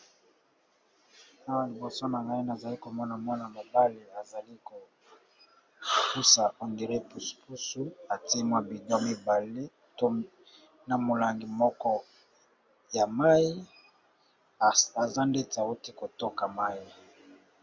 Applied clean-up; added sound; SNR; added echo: none; none; none; none.